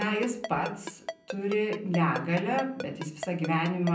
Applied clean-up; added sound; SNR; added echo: none; Ringtone; 11 dB; reverberation time 0.6 s.